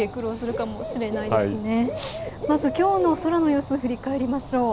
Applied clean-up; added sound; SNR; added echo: none; Bird / Dog; 10 dB; none.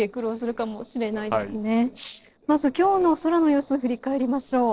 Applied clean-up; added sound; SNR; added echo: neural separator model SepFormer DNS4.